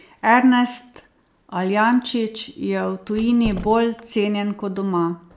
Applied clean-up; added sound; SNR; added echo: none; Door; 14 dB; none.